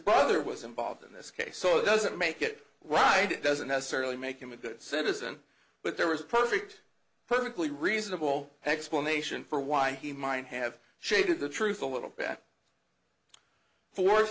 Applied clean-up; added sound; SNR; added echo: none; none; none; none.